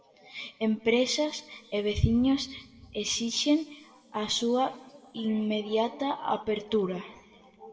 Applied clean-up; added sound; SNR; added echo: none; none; none; reverberation time 1.0 s.